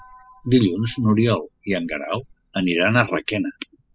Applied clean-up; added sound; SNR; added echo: classical method spectral subtraction.